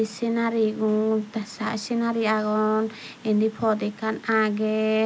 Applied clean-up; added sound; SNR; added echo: none; none; none; none.